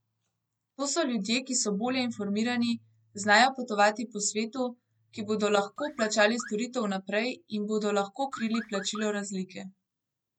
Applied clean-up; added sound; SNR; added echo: none; Car; 14 dB; none.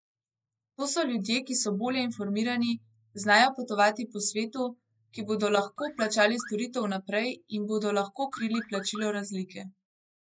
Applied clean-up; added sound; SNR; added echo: neural mask model Resemble Enhance denoiser.